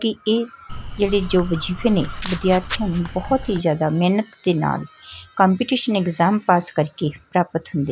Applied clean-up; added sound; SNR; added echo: none; Crow; 10 dB; none.